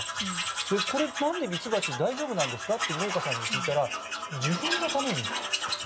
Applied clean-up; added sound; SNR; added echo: none; Tools; 1 dB; none.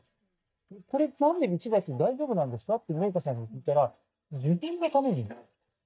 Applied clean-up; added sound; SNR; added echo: neural mask model DeepFilterNet 3.